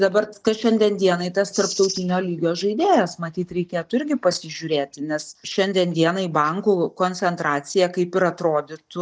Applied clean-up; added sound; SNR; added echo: neural mask model DeepFilterNet 3.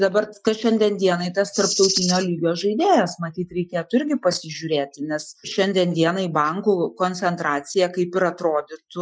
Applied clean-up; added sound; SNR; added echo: classical method Wiener filter.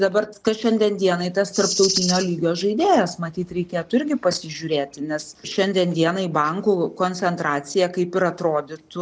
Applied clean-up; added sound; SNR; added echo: none; Rattle (instrument); 4 dB; none.